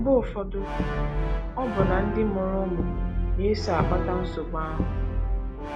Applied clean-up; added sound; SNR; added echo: none; Brass instrument; -2 dB; none.